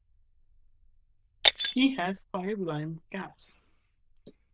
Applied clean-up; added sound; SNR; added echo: neural diffusion model UNIVERSE++.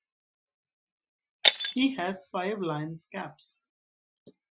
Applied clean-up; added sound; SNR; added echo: classical method Wiener filter.